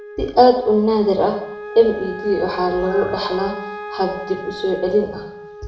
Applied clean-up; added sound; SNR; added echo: none; Wind instrument, woodwind instrument; 13 dB; reverberation time 0.6 s.